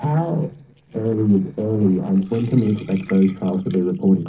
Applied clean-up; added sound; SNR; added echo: neural separator model SepFormer DNS4.